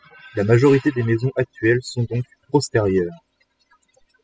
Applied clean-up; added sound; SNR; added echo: classical method spectral subtraction.